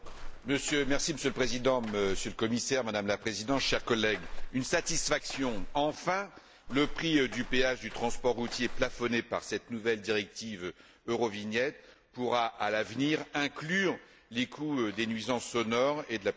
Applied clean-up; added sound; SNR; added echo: none; Walk, footsteps; 6 dB; none.